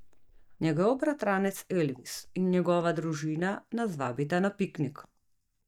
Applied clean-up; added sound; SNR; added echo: neural mask model DeepFilterNet 3.